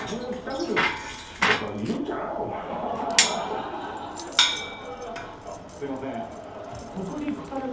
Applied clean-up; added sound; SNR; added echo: none; Bicycle; -1 dB; reverberation time 2.2 s.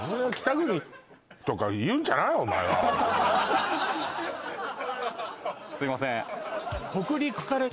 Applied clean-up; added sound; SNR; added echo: none; none; none; none.